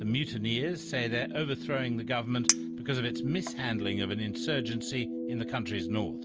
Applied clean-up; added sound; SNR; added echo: none; Chink, clink; 6 dB; none.